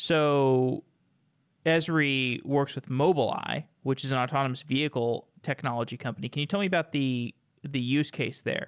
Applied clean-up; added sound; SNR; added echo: none; none; none; none.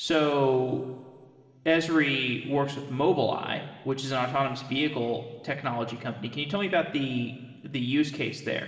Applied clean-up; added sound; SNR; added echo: none; none; none; reverberation time 2.1 s.